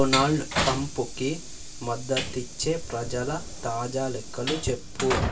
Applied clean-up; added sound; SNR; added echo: none; Train; 5 dB; reverberation time 0.2 s.